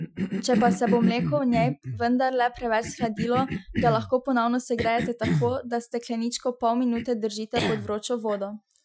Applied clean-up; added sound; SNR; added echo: classical method Wiener filter.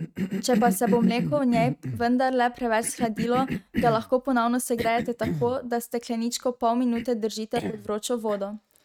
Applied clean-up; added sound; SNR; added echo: neural mask model RNNoise.